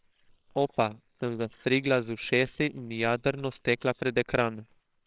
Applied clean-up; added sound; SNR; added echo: neural separator model SepFormer WHAMR!.